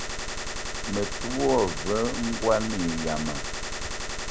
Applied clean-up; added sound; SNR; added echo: none; Gunshot, gunfire; 2 dB; none.